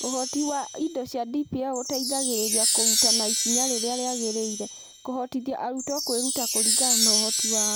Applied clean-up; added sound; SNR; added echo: none; Wind chime; -3 dB; none.